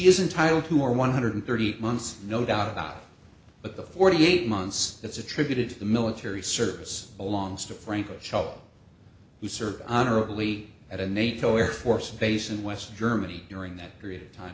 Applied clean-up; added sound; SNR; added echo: none; none; none; none.